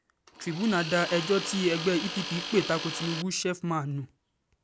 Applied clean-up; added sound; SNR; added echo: none; Tools; 7 dB; none.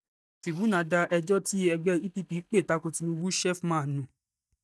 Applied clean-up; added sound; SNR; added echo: neural mask model DeepFilterNet 3.